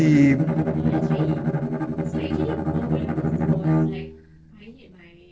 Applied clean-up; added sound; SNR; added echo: neural separator model SepFormer DNS4.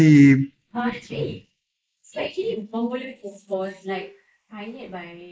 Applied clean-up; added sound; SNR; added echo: neural mask model Resemble Enhance denoiser.